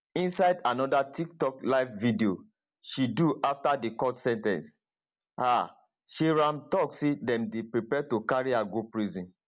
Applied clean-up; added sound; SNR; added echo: none; none; none; none.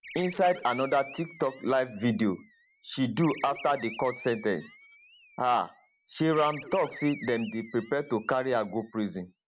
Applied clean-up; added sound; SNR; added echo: none; Animal; 17 dB; none.